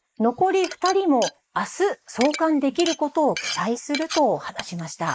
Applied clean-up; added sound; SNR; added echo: neural mask model Resemble Enhance denoiser.